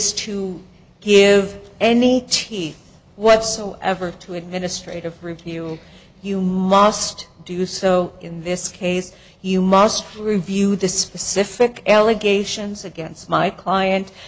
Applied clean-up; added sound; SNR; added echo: none; none; none; none.